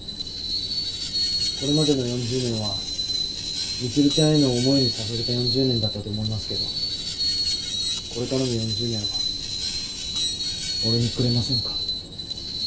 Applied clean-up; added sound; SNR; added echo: none; Screech; 1 dB; reverberation time 0.2 s.